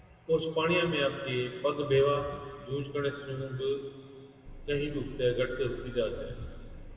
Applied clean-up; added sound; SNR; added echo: none; Engine; 12 dB; reverberation time 1.9 s.